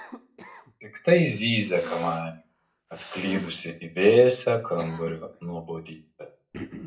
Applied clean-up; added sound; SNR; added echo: none; Cough; 17 dB; reverberation time 0.3 s.